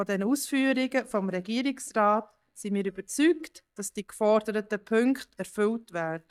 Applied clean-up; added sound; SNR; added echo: neural mask model DeepFilterNet 3.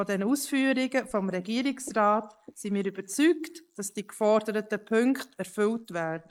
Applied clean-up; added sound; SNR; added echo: neural mask model Resemble Enhance denoiser.